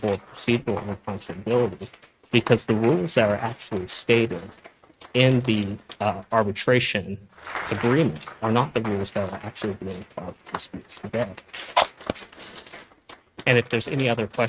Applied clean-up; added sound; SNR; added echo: neural mask model RNNoise.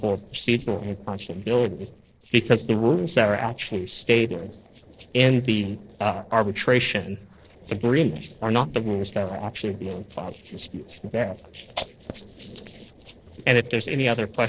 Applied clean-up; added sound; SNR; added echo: neural separator model SepFormer DNS4.